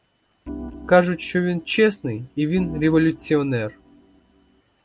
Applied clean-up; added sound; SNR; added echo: none; Organ; 17 dB; none.